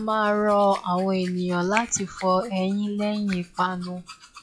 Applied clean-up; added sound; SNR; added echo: classical method log-MMSE.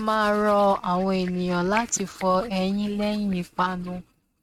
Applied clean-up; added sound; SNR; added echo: neural mask model RNNoise.